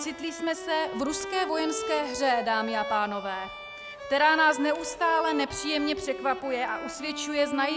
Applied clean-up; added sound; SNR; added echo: none; Bowed string instrument; 9 dB; none.